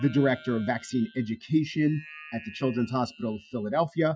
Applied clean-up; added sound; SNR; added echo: classical method Wiener filter.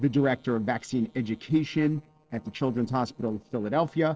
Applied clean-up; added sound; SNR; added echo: neural separator model SepFormer DNS4.